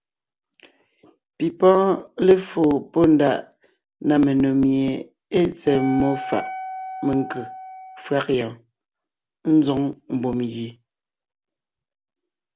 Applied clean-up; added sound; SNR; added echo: none; Wind instrument, woodwind instrument; 12 dB; none.